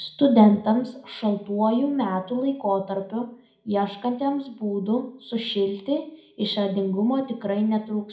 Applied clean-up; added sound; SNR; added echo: none; none; none; reverberation time 0.4 s.